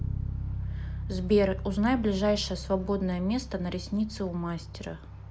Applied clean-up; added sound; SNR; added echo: none; Bass guitar; 7 dB; none.